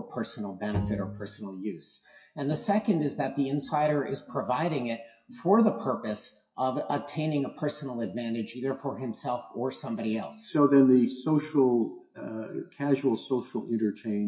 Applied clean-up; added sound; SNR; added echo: classical method WPE with log-MMSE.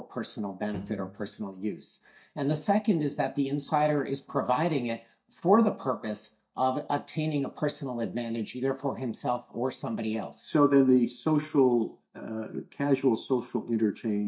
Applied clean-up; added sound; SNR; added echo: neural mask model DeepFilterNet 3.